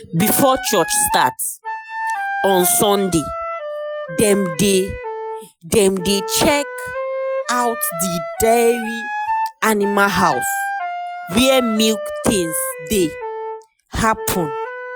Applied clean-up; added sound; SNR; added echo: classical method Wiener filter.